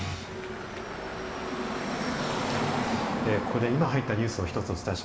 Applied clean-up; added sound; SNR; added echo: none; Car passing by / Traffic noise, roadway noise; 0 dB; reverberation time 2.1 s.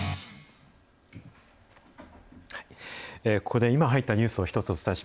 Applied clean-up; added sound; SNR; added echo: none; none; none; none.